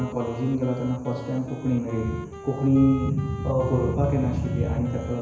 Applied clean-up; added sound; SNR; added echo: none; Wind instrument, woodwind instrument; 14 dB; reverberation time 1.0 s.